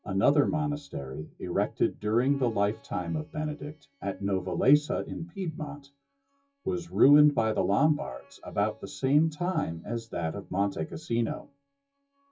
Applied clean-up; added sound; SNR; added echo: classical method WPE with log-MMSE.